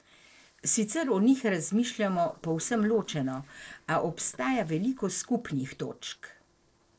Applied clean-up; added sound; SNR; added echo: neural separator model SepFormer DNS4.